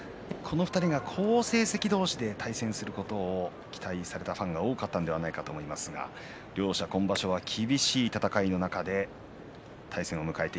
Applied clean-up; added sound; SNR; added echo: none; none; none; none.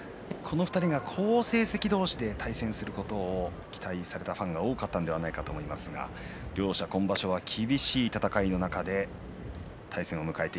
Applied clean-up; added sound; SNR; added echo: none; Animal; 14 dB; none.